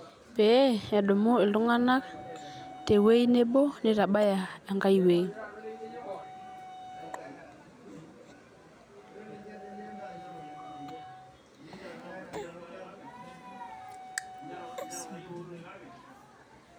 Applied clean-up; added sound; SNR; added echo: none; Wind instrument, woodwind instrument; 20 dB; none.